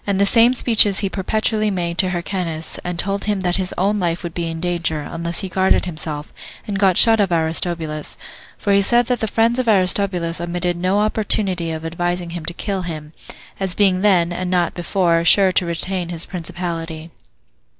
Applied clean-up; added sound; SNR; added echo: none; none; none; none.